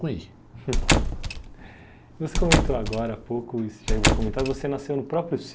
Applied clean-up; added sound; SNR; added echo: none; Squeak / Slam / Wood; -5 dB; none.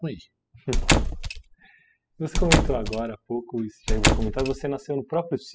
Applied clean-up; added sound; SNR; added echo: classical method spectral subtraction.